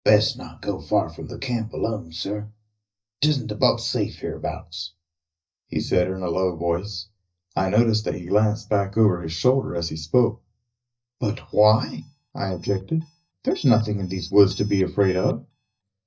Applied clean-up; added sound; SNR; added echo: neural mask model DeepFilterNet 3.